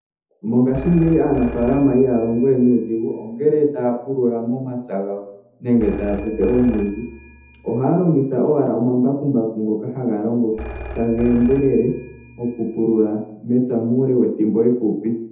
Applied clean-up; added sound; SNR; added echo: none; Telephone; 15 dB; reverberation time 0.7 s.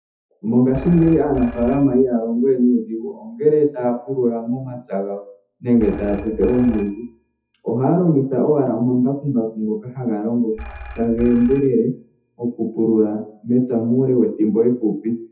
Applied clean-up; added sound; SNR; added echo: classical method WPE with log-MMSE.